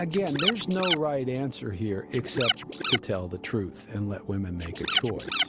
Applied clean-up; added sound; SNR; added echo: none; Scratching (performance technique); 0 dB; none.